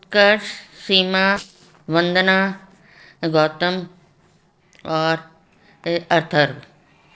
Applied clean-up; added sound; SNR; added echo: neural separator model SepFormer DNS4.